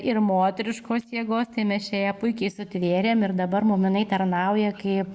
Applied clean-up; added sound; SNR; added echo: none; none; none; none.